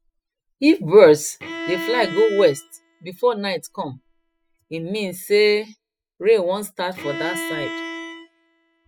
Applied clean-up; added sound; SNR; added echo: classical method spectral subtraction.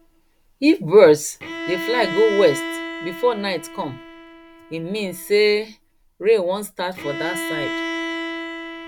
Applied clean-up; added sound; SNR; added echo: none; Bowed string instrument; 10 dB; none.